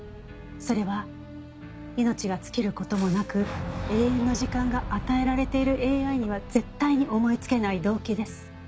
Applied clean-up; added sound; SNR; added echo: none; Boom; 11 dB; none.